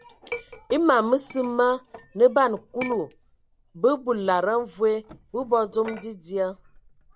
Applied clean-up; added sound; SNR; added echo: none; Chink, clink; 19 dB; none.